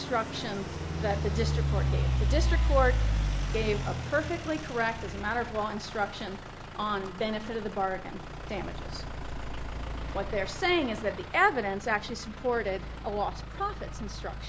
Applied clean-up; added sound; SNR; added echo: none; Idling / Truck; 0 dB; none.